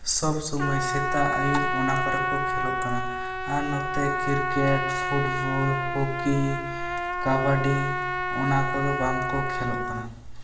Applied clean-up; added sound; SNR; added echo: none; Trumpet; 2 dB; reverberation time 0.9 s.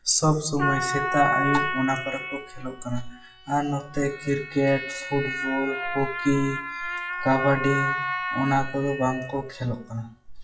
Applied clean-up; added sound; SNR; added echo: classical method WPE with log-MMSE.